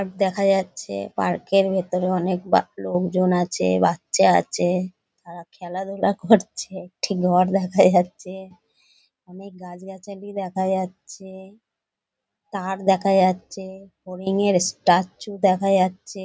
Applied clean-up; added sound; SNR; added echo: none; none; none; none.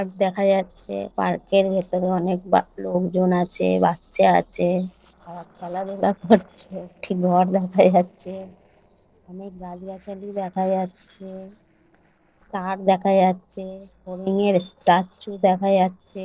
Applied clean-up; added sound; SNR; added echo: neural separator model SepFormer DNS4.